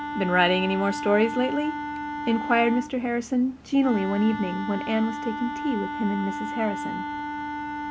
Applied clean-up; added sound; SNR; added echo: none; Wind instrument, woodwind instrument; 7 dB; none.